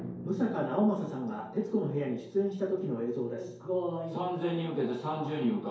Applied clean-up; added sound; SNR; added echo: none; Drum; 17 dB; reverberation time 2.4 s.